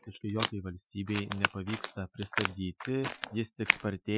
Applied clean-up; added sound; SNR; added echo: classical method Wiener filter.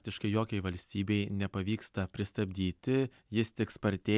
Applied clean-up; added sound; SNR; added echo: none; none; none; none.